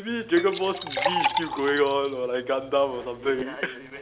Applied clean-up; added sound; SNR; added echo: none; Liquid; 6 dB; none.